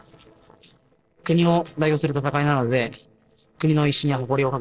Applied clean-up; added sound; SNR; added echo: neural separator model SepFormer DNS4.